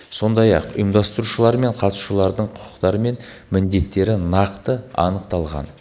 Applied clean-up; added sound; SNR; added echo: neural mask model Resemble Enhance denoiser.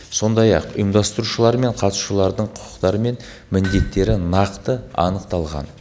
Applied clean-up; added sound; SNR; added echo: none; Hammer; 19 dB; none.